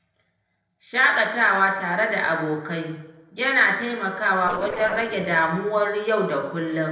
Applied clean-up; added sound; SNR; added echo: neural separator model SepFormer DNS4.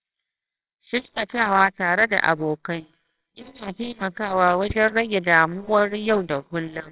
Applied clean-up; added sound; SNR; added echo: neural separator model SepFormer WHAMR!.